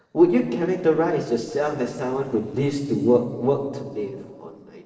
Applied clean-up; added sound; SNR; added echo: neural separator model SepFormer DNS4.